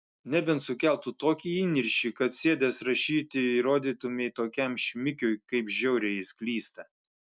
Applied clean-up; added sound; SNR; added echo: none; none; none; none.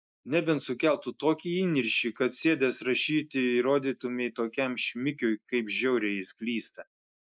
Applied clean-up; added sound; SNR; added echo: neural mask model Resemble Enhance denoiser.